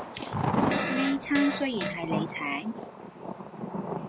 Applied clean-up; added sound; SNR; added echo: none; Thunder + Fart; -1 dB; none.